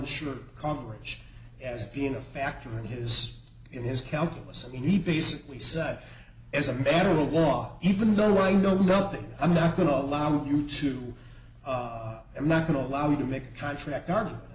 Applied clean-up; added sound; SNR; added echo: none; none; none; none.